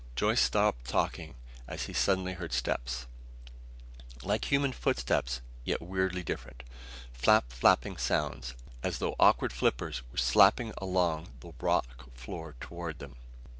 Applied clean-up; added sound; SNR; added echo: none; none; none; none.